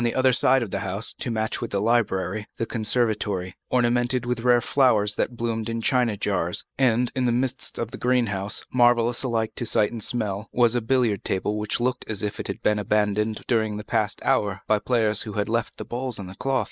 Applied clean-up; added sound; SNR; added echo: neural mask model Resemble Enhance denoiser.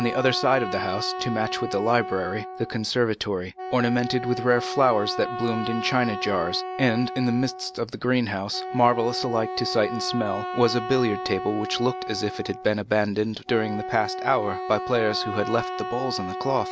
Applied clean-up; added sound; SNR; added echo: none; Wind instrument, woodwind instrument; 7 dB; none.